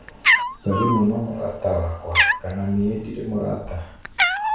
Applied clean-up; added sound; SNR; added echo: none; Cat; -1 dB; reverberation time 0.6 s.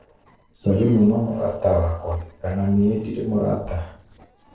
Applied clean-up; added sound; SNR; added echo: neural separator model SepFormer DNS4.